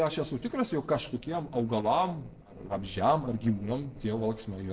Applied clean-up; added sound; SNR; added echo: neural separator model SepFormer DNS4.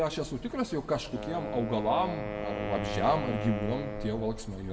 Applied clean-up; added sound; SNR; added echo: none; Wind instrument, woodwind instrument; 6 dB; reverberation time 1.0 s.